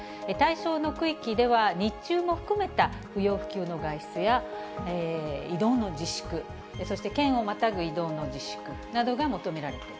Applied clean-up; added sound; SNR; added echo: none; none; none; none.